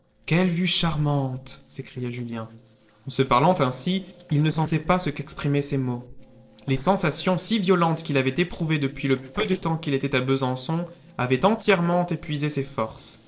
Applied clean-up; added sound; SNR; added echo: neural separator model SepFormer DNS4.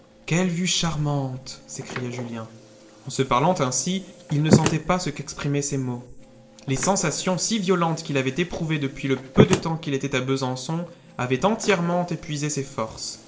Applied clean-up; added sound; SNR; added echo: none; Slam; 6 dB; reverberation time 0.8 s.